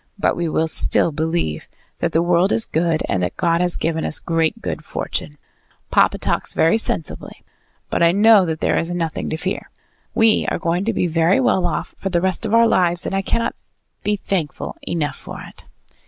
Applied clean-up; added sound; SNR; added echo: none; none; none; none.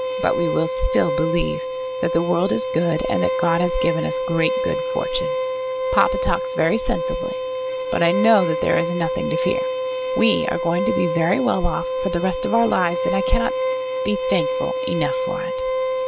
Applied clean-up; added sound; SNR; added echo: none; Bowed string instrument; 1 dB; none.